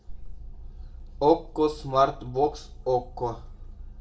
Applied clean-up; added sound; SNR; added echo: none; none; none; reverberation time 0.3 s.